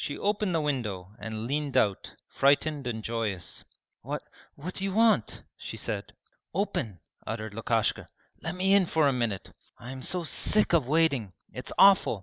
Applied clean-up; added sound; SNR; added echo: none; none; none; none.